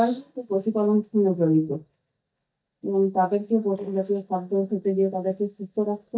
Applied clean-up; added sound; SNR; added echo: neural mask model DeepFilterNet 3.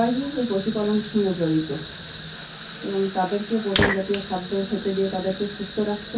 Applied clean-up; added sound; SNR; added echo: none; Fire; 8 dB; reverberation time 0.3 s.